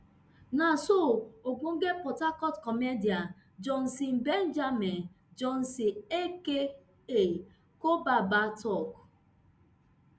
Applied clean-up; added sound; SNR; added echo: none; none; none; none.